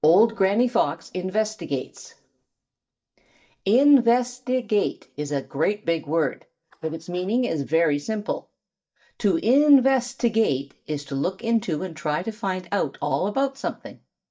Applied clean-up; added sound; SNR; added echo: neural mask model DeepFilterNet 3.